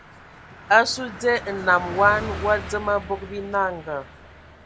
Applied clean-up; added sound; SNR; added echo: none; Car passing by; 13 dB; none.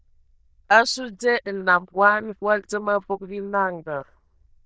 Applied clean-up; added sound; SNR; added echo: neural diffusion model UNIVERSE++.